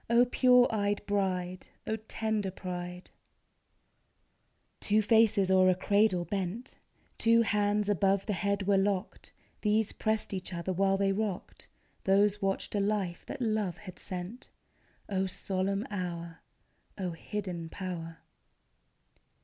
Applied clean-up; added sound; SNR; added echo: none; none; none; none.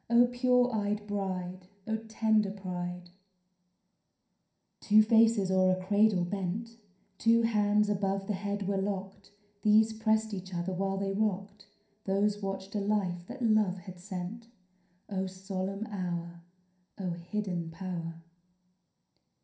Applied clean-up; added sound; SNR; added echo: none; none; none; reverberation time 0.5 s.